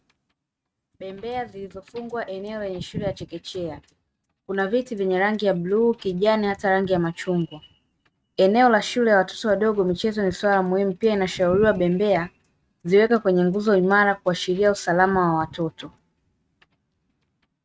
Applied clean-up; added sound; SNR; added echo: neural mask model RNNoise.